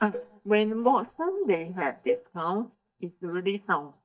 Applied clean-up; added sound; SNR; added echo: neural mask model DeepFilterNet 3.